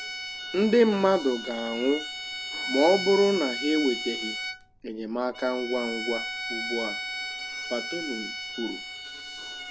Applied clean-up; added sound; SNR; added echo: none; Bowed string instrument; 7 dB; none.